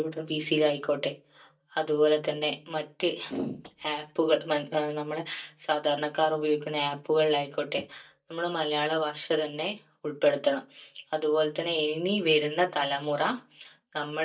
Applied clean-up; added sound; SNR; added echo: neural mask model DeepFilterNet 3.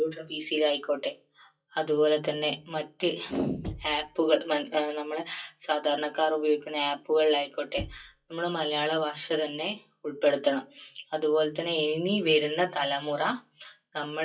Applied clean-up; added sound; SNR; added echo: classical method WPE with log-MMSE.